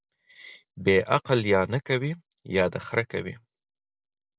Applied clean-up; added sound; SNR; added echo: none; none; none; none.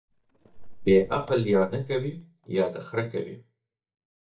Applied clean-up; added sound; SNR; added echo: neural mask model DeepFilterNet 3.